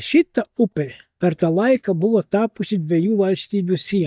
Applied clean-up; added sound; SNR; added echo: neural mask model DeepFilterNet 3.